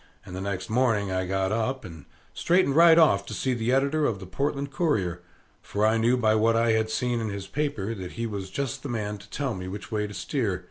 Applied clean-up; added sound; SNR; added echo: none; none; none; none.